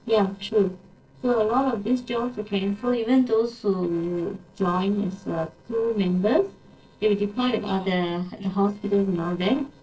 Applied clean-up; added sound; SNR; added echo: neural separator model SepFormer DNS4.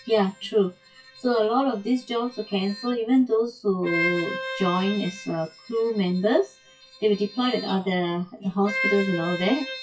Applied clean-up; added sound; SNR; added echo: classical method WPE with log-MMSE.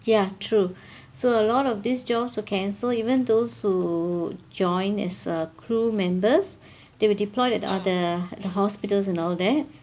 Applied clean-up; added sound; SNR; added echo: none; none; none; none.